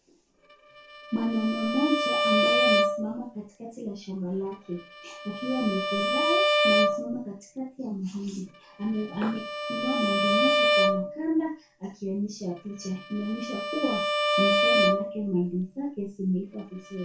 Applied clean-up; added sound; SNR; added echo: none; Bowed string instrument; -3 dB; reverberation time 0.2 s.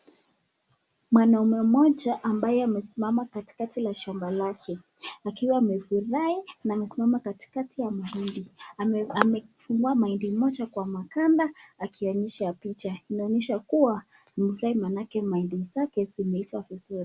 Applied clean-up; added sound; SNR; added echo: none; none; none; none.